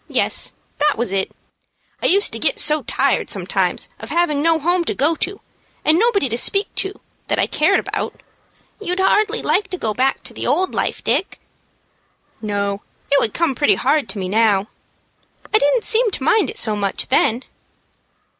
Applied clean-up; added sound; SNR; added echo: none; none; none; none.